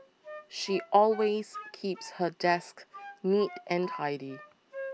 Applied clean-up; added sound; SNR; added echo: none; Wind instrument, woodwind instrument; 15 dB; none.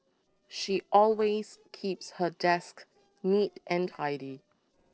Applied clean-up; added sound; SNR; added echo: neural separator model SepFormer DNS4.